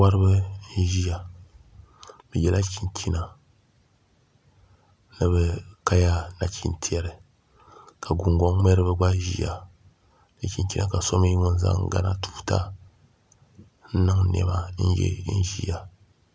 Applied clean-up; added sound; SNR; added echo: none; none; none; none.